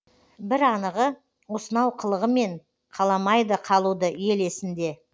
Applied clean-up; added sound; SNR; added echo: none; none; none; none.